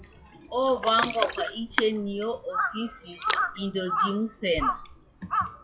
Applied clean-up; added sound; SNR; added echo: classical method log-MMSE.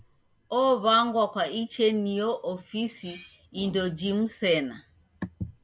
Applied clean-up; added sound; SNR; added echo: none; none; none; none.